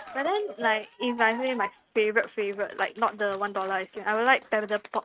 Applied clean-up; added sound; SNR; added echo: neural mask model RNNoise.